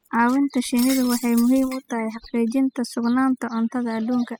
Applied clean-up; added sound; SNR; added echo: classical method spectral subtraction.